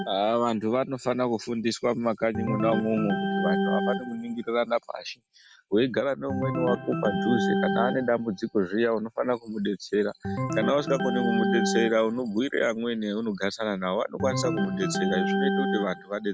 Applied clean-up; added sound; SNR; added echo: none; Organ; 3 dB; none.